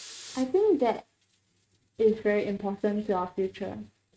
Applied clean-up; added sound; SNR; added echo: neural mask model RNNoise.